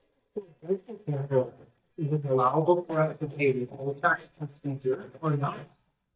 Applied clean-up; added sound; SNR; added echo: neural mask model DeepFilterNet 3.